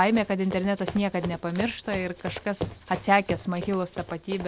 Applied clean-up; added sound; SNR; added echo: none; Run; 12 dB; none.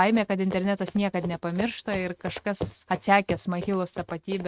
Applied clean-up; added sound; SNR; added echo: neural mask model RNNoise.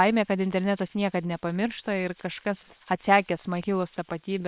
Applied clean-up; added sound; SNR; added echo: neural separator model SepFormer WHAM!.